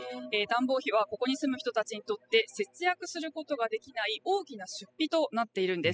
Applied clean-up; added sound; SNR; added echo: classical method spectral subtraction.